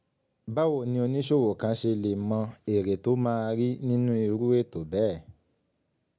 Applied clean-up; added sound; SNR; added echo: none; none; none; none.